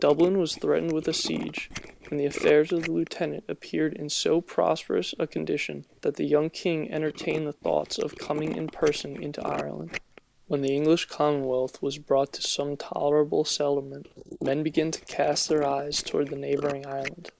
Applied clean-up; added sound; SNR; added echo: neural mask model Resemble Enhance denoiser.